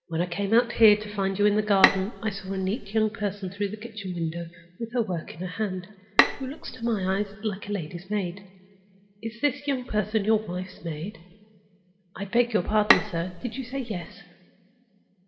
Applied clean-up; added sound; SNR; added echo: none; Bowed string instrument; 0 dB; reverberation time 2.9 s.